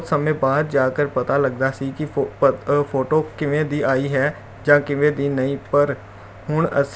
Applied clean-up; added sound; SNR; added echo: none; none; none; none.